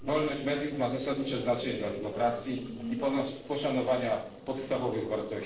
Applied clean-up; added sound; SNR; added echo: neural separator model SepFormer DNS4.